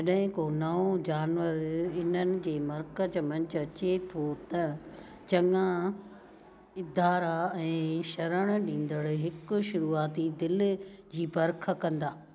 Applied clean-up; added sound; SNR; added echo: none; none; none; none.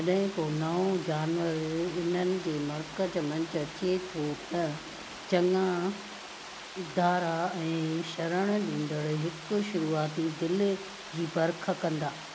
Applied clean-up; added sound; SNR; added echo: none; Water; 13 dB; none.